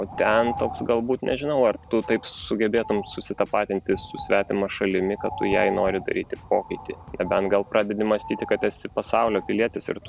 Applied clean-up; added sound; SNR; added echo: none; Bird; 13 dB; none.